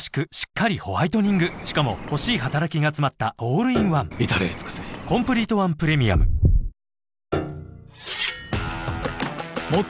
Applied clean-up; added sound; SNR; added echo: none; Piano + Bird; 11 dB; none.